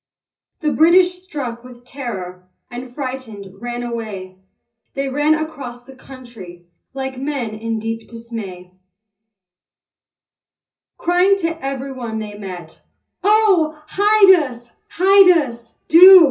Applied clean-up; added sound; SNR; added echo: none; none; none; reverberation time 0.4 s.